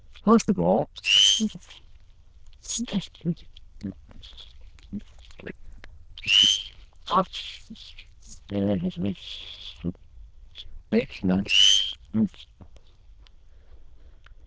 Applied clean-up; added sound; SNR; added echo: neural diffusion model UNIVERSE++.